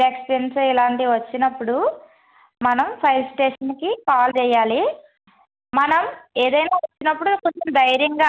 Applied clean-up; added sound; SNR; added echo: none; none; none; none.